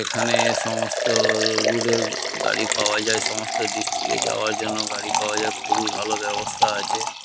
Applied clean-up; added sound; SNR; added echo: none; Liquid; -3 dB; none.